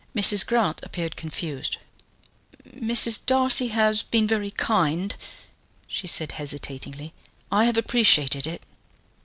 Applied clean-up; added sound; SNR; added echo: none; none; none; none.